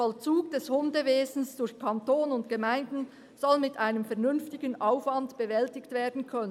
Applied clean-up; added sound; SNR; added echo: none; none; none; none.